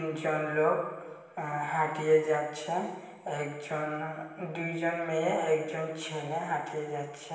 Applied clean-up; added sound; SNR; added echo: none; none; none; reverberation time 1.4 s.